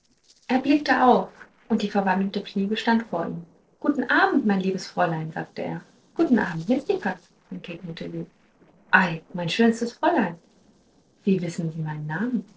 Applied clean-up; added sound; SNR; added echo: neural separator model SepFormer DNS4.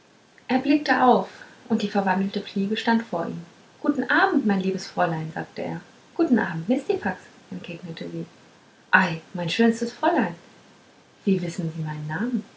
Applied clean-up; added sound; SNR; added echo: none; none; none; none.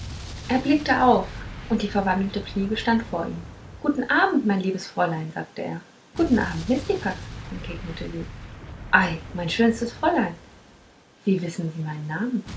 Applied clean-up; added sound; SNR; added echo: none; Explosion; 14 dB; none.